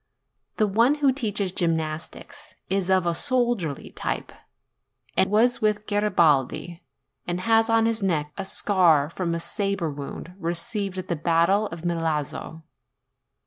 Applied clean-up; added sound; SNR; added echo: none; none; none; none.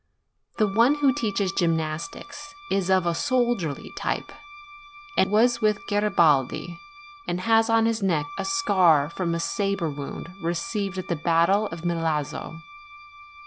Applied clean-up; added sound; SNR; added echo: none; Wind instrument, woodwind instrument; 18 dB; none.